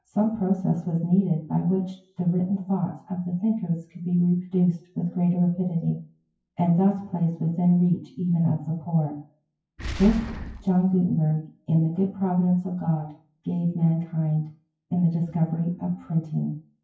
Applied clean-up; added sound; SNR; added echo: classical method WPE with log-MMSE.